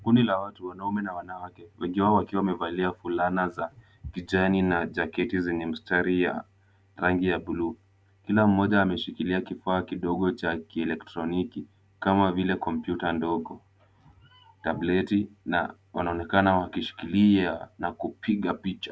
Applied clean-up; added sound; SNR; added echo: none; none; none; none.